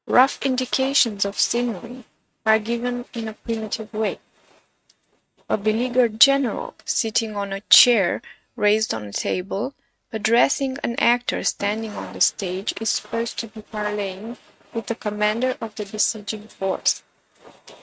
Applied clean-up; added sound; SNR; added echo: neural mask model RNNoise.